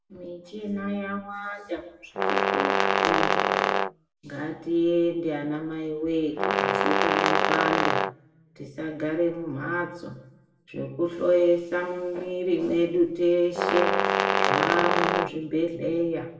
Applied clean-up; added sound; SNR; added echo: none; Brass instrument; -4 dB; reverberation time 0.6 s.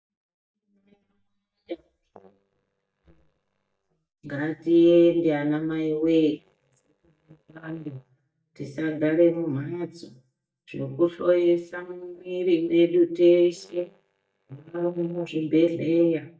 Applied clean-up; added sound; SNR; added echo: neural mask model DeepFilterNet 3.